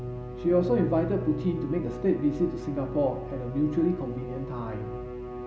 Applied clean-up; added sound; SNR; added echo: none; Bowed string instrument; 8 dB; none.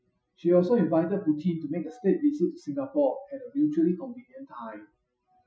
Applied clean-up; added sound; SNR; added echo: classical method Wiener filter.